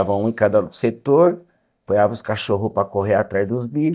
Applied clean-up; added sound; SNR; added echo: neural mask model DeepFilterNet 3.